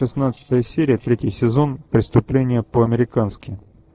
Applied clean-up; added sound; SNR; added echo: neural separator model SepFormer DNS4.